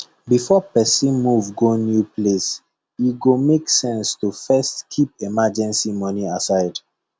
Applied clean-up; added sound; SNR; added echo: none; none; none; none.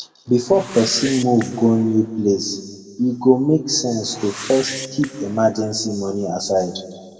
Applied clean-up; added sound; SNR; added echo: none; Whoosh, swoosh, swish; 17 dB; reverberation time 1.4 s.